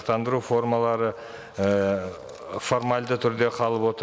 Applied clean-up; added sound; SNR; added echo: none; none; none; none.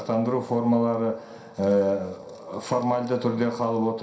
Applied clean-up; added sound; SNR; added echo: none; none; none; reverberation time 0.5 s.